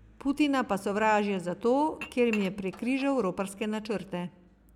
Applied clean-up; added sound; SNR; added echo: none; Dishes, pots, and pans / Chink, clink; 17 dB; none.